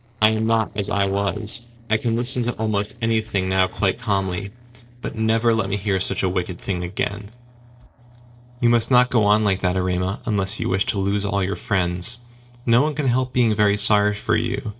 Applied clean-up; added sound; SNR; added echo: neural separator model SepFormer DNS4.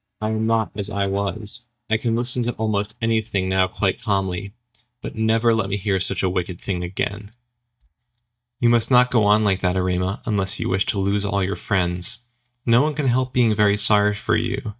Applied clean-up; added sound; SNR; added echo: neural mask model DeepFilterNet 3.